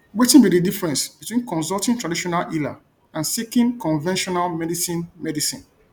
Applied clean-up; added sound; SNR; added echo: none; none; none; none.